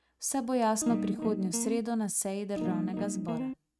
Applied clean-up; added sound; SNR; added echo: neural mask model RNNoise.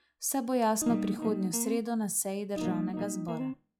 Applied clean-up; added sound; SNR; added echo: classical method log-MMSE.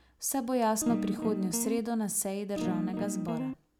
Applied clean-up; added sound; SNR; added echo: none; Guitar; 2 dB; none.